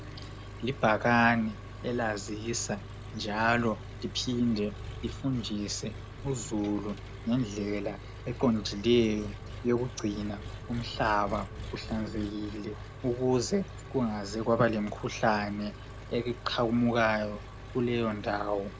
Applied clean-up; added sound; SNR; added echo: none; Engine; 12 dB; none.